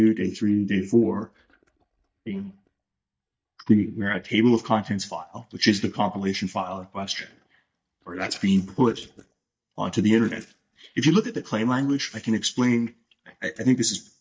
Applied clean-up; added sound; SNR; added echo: neural mask model DeepFilterNet 3.